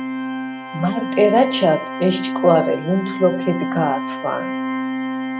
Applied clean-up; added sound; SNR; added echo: none; Organ; 5 dB; none.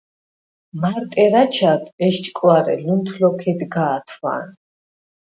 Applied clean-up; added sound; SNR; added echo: none; none; none; none.